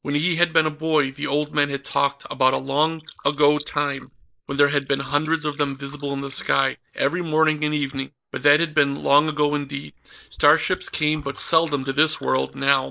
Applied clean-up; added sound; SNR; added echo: neural mask model Resemble Enhance denoiser.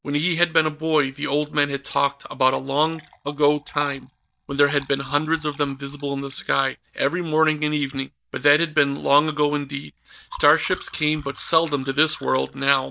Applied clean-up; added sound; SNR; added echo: neural mask model DeepFilterNet 3.